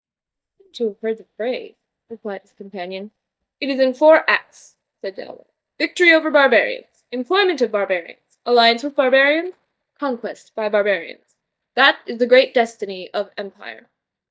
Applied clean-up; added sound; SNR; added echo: neural mask model DeepFilterNet 3.